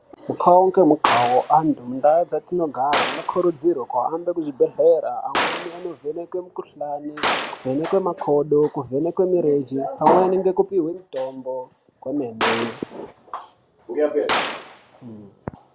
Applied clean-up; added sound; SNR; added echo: none; Gunshot, gunfire; 8 dB; none.